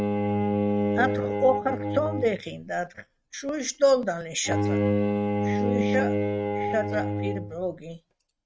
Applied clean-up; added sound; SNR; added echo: neural mask model RNNoise.